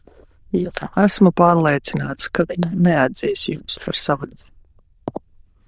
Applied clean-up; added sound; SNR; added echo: neural diffusion model UNIVERSE++.